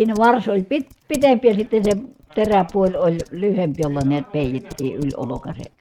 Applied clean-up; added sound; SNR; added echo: neural mask model RNNoise.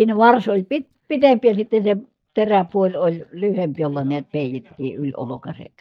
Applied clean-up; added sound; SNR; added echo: neural mask model DeepFilterNet 3.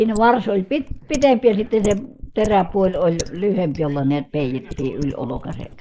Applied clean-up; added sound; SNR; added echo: neural mask model Resemble Enhance denoiser.